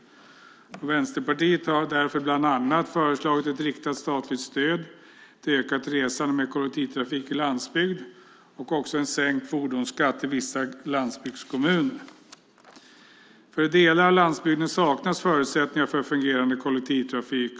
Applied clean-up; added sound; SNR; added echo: none; none; none; none.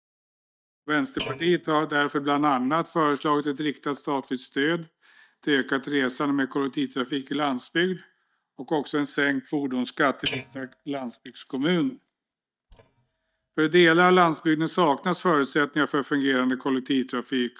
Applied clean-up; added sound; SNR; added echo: neural mask model DeepFilterNet 3.